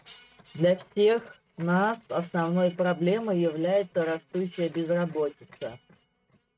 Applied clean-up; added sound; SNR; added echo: neural mask model RNNoise.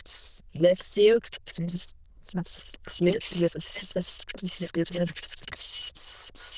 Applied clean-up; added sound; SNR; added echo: neural diffusion model UNIVERSE++.